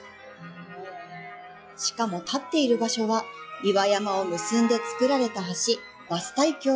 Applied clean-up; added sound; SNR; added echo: classical method log-MMSE.